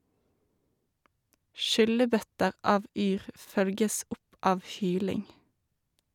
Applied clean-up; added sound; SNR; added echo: none; none; none; none.